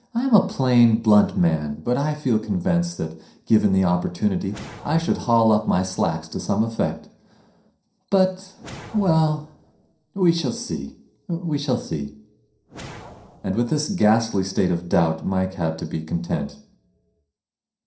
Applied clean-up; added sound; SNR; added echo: neural separator model SepFormer DNS4.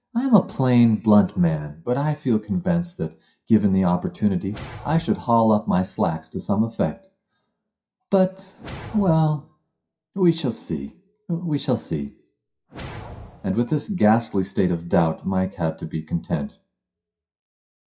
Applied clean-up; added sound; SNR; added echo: classical method WPE with log-MMSE.